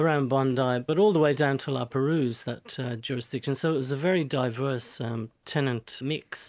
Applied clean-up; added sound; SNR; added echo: none; none; none; none.